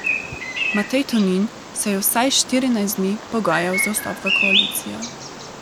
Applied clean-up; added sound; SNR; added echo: none; Bird vocalization, bird call, bird song; 4 dB; none.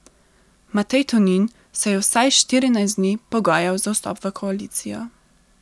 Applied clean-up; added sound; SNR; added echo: none; none; none; none.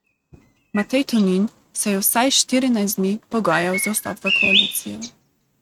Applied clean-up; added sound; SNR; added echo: neural mask model RNNoise.